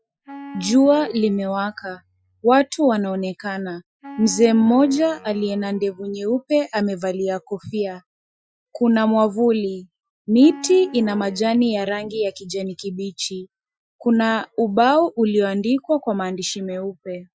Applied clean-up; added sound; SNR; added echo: classical method Wiener filter.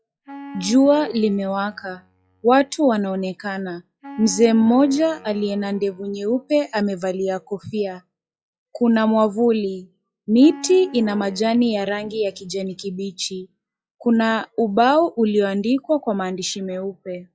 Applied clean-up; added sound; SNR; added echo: classical method log-MMSE.